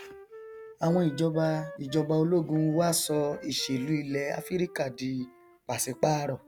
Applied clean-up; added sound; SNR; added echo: none; Wind instrument, woodwind instrument; 18 dB; none.